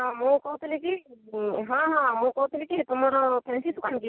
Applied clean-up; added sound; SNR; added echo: none; none; none; none.